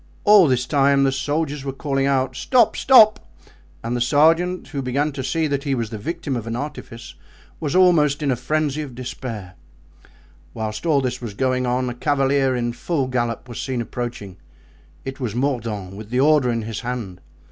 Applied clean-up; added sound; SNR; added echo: none; none; none; none.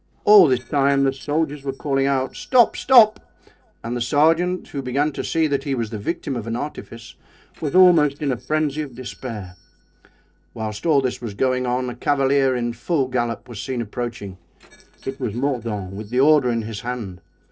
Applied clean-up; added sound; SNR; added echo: neural separator model SepFormer DNS4.